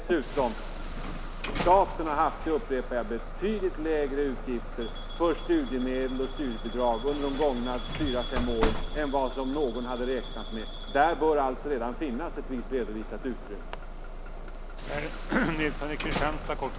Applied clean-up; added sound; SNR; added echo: none; Bus / Alarm; 5 dB; none.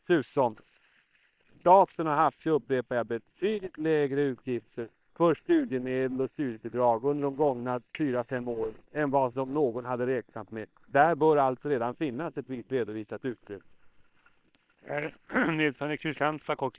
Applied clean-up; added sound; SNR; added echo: neural separator model SepFormer WHAM!.